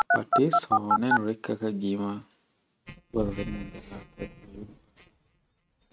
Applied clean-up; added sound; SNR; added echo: neural mask model RNNoise.